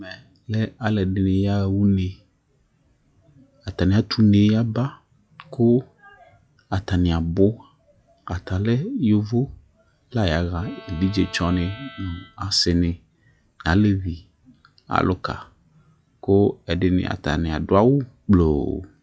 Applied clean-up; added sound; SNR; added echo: classical method log-MMSE.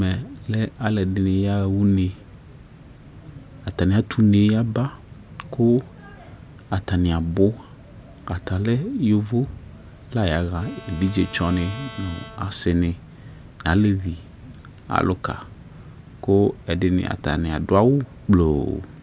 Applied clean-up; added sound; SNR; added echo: none; Bowed string instrument; 20 dB; none.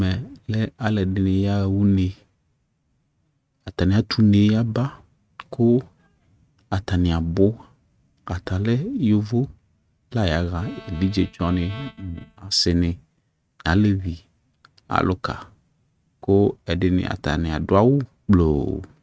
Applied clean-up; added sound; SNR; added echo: neural mask model RNNoise.